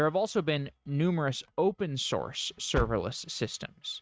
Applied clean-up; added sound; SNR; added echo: neural mask model RNNoise.